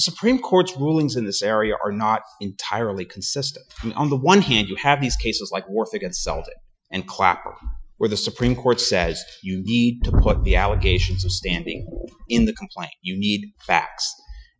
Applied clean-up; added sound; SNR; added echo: classical method Wiener filter.